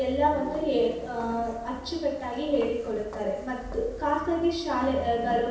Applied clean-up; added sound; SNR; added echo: none; Walk, footsteps; 15 dB; reverberation time 0.7 s.